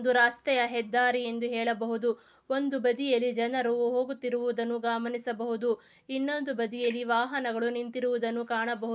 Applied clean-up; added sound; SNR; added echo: none; none; none; none.